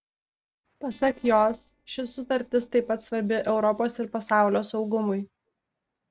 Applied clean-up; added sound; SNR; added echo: neural separator model SepFormer DNS4.